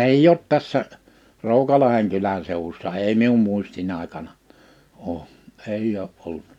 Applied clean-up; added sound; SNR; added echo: none; none; none; none.